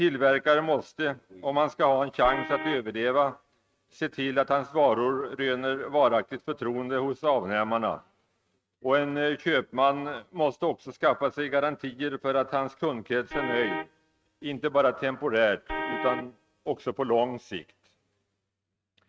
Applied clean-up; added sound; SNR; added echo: neural mask model RNNoise.